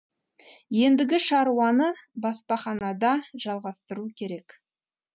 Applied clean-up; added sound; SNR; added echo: none; none; none; none.